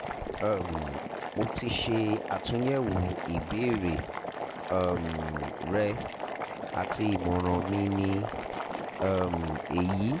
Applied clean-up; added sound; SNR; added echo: none; Boiling; 5 dB; none.